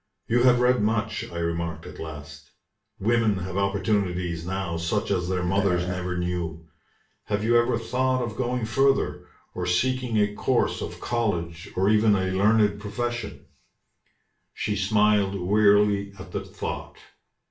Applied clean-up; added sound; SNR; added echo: none; Burping, eructation; 9 dB; reverberation time 0.3 s.